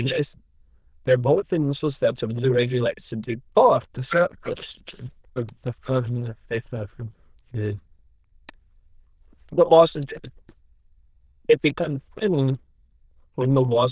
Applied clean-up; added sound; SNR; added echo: neural diffusion model UNIVERSE++.